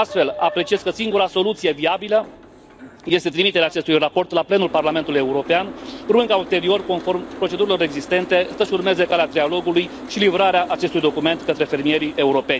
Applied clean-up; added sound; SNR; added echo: none; Boat, Water vehicle; 16 dB; none.